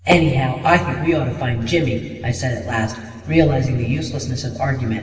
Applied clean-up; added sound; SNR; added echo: none; Fireworks; 17 dB; reverberation time 2.1 s.